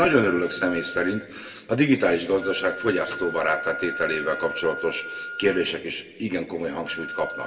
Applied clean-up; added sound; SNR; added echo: none; Wind instrument, woodwind instrument; 11 dB; reverberation time 1.7 s.